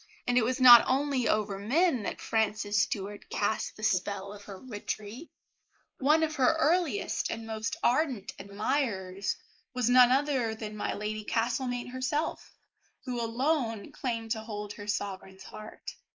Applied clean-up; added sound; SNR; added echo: neural mask model Resemble Enhance denoiser.